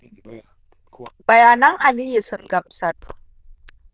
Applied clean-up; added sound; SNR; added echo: neural diffusion model UNIVERSE++.